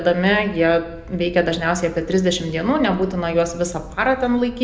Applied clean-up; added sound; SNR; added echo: none; Wind; 19 dB; reverberation time 0.7 s.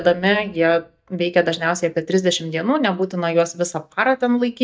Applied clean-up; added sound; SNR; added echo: neural mask model DeepFilterNet 3.